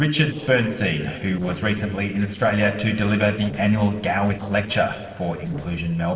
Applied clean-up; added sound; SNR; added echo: neural separator model SepFormer DNS4.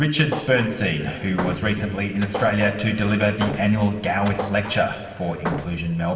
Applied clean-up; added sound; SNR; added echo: none; Thump, thud; 11 dB; reverberation time 2.3 s.